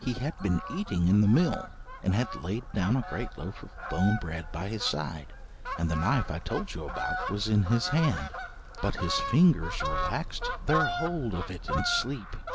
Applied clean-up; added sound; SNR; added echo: none; Fowl; 6 dB; none.